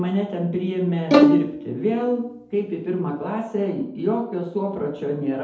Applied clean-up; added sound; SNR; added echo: none; Bowed string instrument; -3 dB; reverberation time 2.1 s.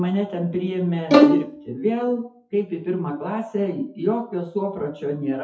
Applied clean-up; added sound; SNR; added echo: classical method WPE with log-MMSE.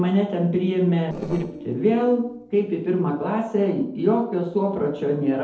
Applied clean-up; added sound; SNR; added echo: neural separator model SepFormer DNS4.